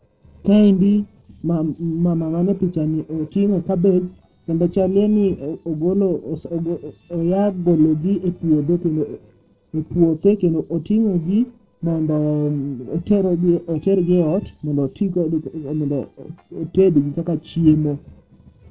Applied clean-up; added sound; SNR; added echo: neural separator model SepFormer DNS4.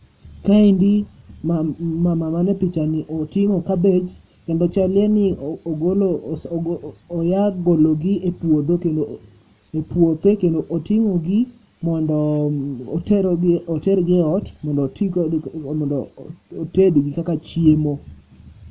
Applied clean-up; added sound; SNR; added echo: none; none; none; none.